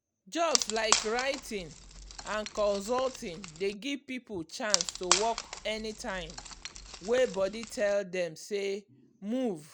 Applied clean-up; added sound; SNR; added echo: none; Wood; 2 dB; none.